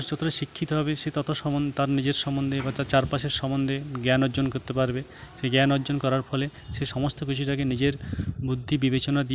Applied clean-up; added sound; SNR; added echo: none; none; none; none.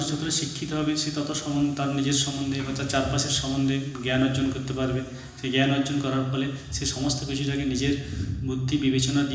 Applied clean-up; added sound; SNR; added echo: none; none; none; reverberation time 1.0 s.